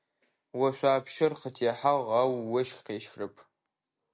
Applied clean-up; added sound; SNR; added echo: none; none; none; none.